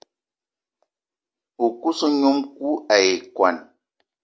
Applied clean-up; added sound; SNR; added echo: none; none; none; none.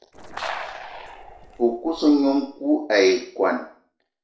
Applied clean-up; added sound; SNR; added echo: neural separator model SepFormer DNS4.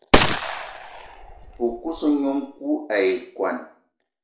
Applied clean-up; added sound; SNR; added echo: none; Gunshot, gunfire; -3 dB; reverberation time 0.5 s.